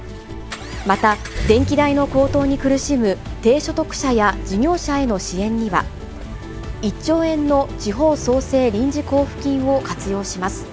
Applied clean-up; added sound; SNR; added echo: none; Accelerating, revving, vroom; 12 dB; none.